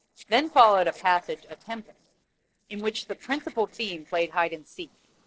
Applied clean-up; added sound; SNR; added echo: neural separator model SepFormer DNS4.